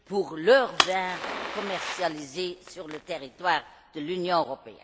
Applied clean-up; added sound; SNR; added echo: none; Fire; 5 dB; none.